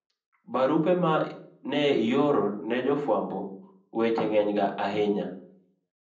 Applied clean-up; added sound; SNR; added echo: none; none; none; reverberation time 0.6 s.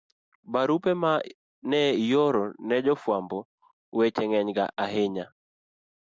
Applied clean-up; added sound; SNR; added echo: none; none; none; none.